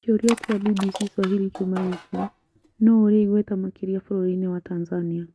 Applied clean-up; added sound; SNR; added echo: neural mask model RNNoise.